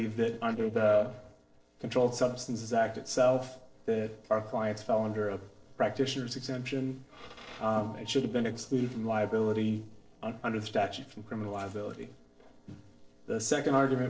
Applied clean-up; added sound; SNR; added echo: neural separator model SepFormer DNS4.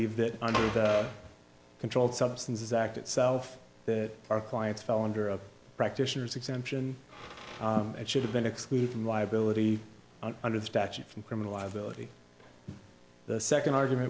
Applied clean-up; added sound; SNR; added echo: none; none; none; none.